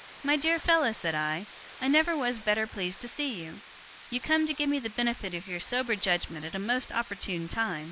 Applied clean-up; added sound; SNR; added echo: neural mask model Resemble Enhance denoiser.